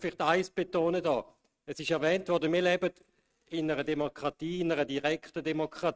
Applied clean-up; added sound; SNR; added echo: neural mask model RNNoise.